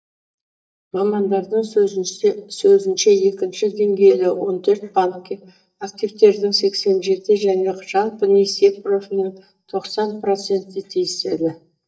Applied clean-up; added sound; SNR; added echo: neural mask model DeepFilterNet 3.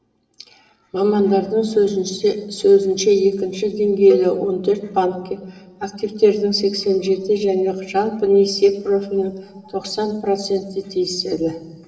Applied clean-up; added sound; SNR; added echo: none; Cowbell; 13 dB; reverberation time 2.1 s.